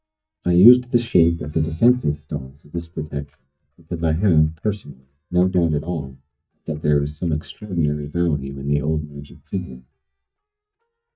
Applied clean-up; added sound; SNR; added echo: neural mask model DeepFilterNet 3.